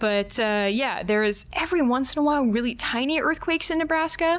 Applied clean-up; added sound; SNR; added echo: none; none; none; none.